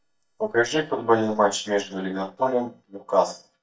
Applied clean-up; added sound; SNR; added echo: neural mask model DeepFilterNet 3.